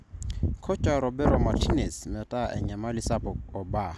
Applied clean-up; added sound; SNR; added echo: none; none; none; none.